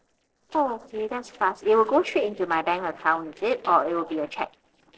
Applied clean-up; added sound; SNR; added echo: neural separator model SepFormer DNS4.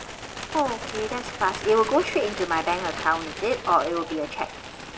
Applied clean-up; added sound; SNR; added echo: none; Bird; 9 dB; reverberation time 0.5 s.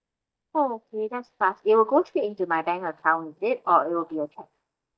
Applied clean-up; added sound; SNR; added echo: neural mask model DeepFilterNet 3.